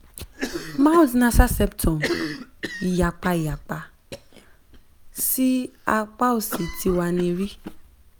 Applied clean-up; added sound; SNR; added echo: none; Cough; 12 dB; none.